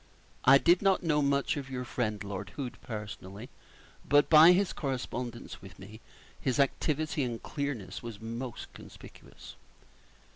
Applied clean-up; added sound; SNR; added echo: none; none; none; none.